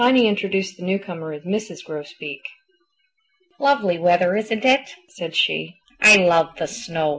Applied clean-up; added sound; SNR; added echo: none; none; none; none.